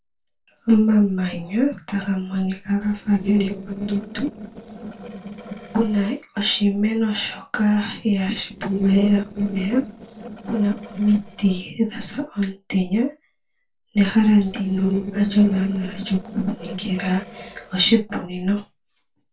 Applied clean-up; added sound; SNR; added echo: neural separator model SepFormer DNS4.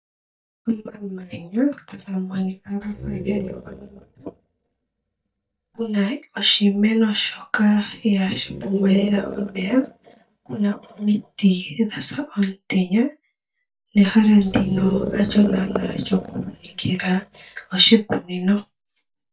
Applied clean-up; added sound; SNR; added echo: neural mask model DeepFilterNet 3.